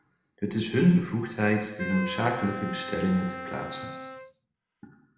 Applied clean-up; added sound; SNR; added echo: none; Wind instrument, woodwind instrument; 10 dB; reverberation time 1.0 s.